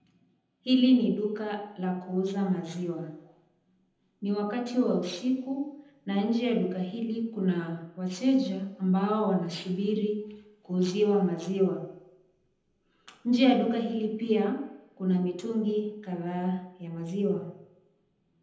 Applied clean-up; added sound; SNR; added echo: none; none; none; reverberation time 0.8 s.